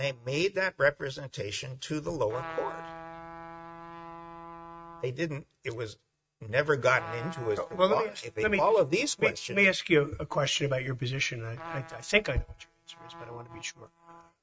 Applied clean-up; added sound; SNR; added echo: neural mask model RNNoise.